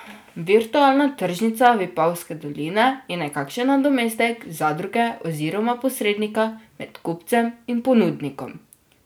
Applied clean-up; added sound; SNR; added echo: none; none; none; none.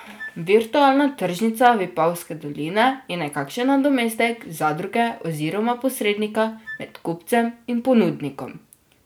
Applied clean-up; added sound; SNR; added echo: none; Wind instrument, woodwind instrument; 19 dB; none.